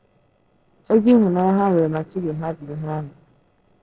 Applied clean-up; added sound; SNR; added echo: neural separator model SepFormer DNS4.